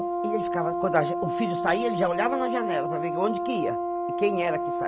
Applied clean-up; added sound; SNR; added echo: none; Brass instrument; 0 dB; none.